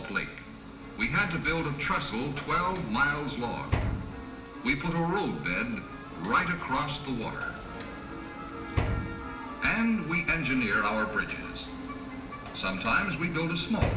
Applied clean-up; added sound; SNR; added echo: none; Sliding door / Slam; 8 dB; reverberation time 0.8 s.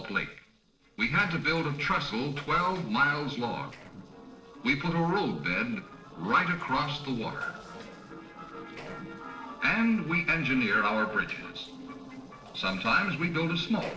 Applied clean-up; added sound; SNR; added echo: neural separator model SepFormer DNS4.